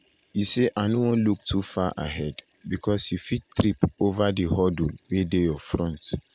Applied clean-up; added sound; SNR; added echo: none; none; none; none.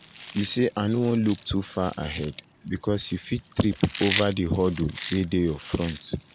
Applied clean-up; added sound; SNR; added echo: none; Chewing, mastication; 7 dB; none.